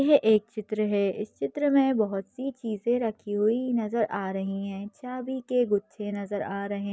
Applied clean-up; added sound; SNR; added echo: none; none; none; none.